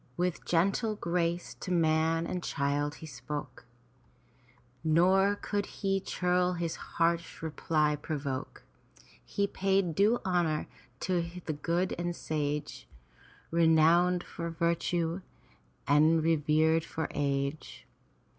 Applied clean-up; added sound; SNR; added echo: none; none; none; none.